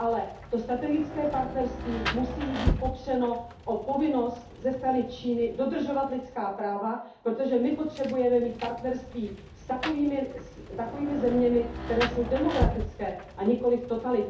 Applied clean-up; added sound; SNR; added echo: none; Rain; 8 dB; reverberation time 0.5 s.